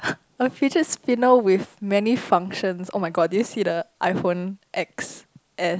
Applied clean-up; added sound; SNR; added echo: none; none; none; none.